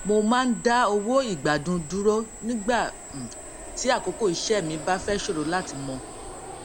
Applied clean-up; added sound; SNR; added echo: none; Drill + Fixed-wing aircraft, airplane; 13 dB; none.